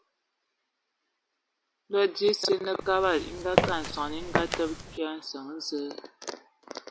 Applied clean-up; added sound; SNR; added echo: none; Walk, footsteps; 0 dB; none.